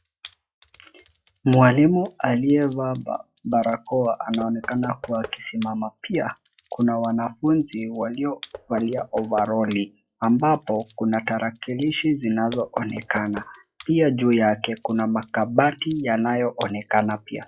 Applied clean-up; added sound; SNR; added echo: classical method log-MMSE.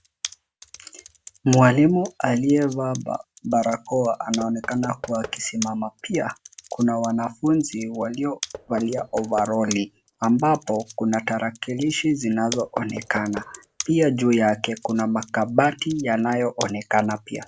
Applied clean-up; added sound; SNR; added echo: none; Knock / Wood + Computer keyboard; 16 dB; none.